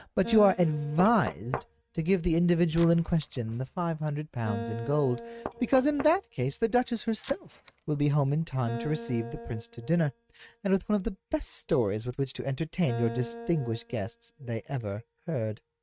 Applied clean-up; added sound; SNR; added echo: neural mask model RNNoise.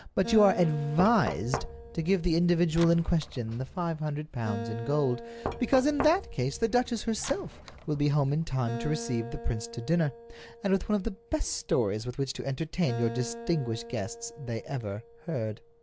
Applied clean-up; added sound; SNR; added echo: none; Acoustic guitar + Knock; 12 dB; none.